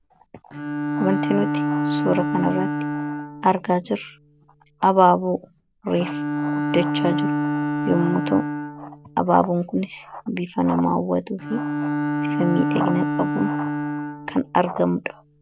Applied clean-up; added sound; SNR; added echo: none; Bowed string instrument; 3 dB; none.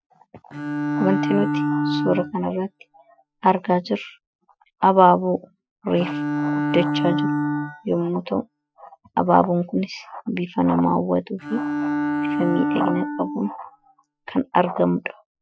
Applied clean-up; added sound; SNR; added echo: classical method Wiener filter.